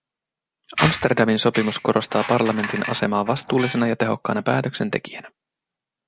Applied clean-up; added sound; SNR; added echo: none; Squeak; 9 dB; none.